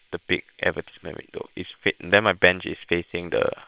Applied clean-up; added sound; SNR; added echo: neural separator model SepFormer WHAM!.